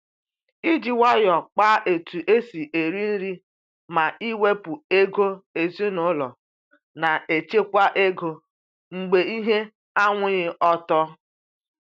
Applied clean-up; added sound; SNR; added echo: none; none; none; none.